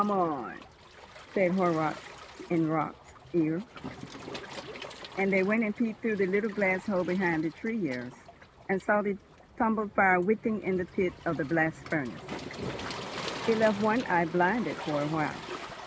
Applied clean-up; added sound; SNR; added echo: none; Waves, surf; 13 dB; none.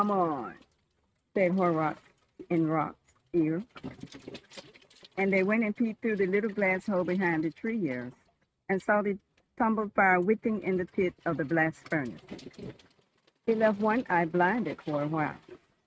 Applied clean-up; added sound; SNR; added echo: neural mask model RNNoise.